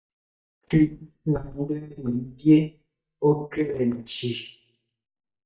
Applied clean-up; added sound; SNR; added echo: neural mask model DeepFilterNet 3.